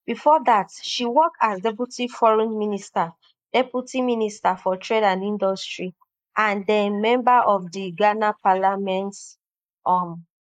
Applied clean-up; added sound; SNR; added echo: neural mask model Resemble Enhance denoiser.